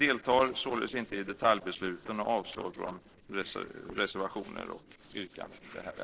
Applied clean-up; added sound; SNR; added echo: neural separator model SepFormer DNS4.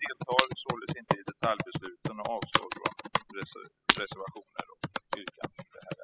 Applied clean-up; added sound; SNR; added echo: classical method spectral subtraction.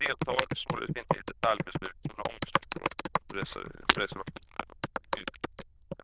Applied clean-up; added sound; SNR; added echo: neural diffusion model UNIVERSE++.